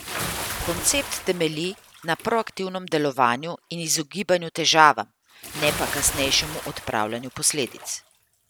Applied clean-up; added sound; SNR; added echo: none; Bathtub (filling or washing) / Splash, splatter; 11 dB; none.